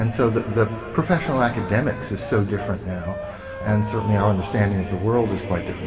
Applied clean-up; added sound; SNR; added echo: none; Wind instrument, woodwind instrument; 15 dB; reverberation time 2.5 s.